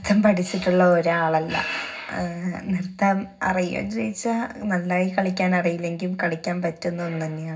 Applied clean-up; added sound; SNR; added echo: none; none; none; reverberation time 0.4 s.